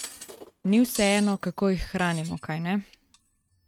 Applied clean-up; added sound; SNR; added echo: neural mask model RNNoise.